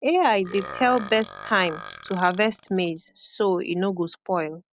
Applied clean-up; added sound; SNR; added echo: none; Burping, eructation; 15 dB; none.